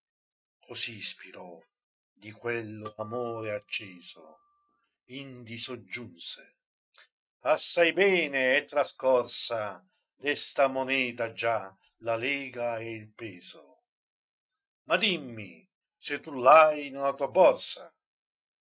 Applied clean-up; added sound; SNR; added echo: neural mask model RNNoise.